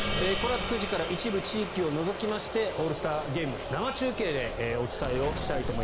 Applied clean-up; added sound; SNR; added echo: none; Gong + Explosion; 7 dB; none.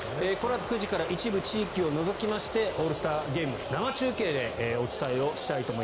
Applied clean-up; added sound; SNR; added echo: none; none; none; none.